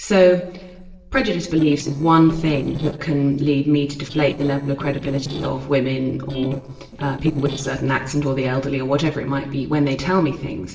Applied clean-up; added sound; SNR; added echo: neural separator model SepFormer DNS4.